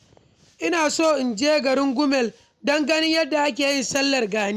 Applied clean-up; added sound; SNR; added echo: none; none; none; none.